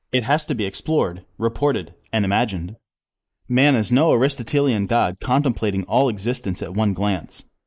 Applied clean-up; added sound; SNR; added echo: neural mask model Resemble Enhance denoiser.